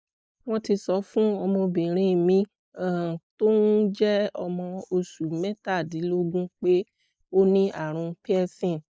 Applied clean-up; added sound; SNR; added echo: neural mask model Resemble Enhance denoiser.